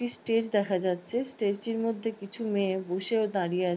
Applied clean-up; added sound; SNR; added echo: none; none; none; none.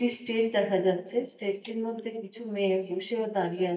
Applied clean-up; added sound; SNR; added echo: neural mask model DeepFilterNet 3.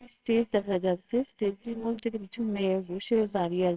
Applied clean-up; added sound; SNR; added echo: neural separator model SepFormer WHAMR!.